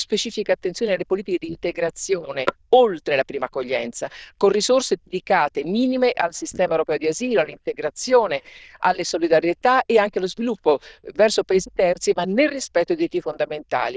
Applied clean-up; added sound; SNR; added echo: neural diffusion model UNIVERSE++.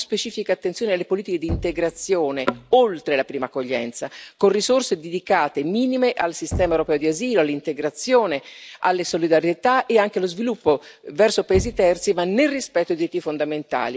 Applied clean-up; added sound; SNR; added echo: none; Knock; 18 dB; none.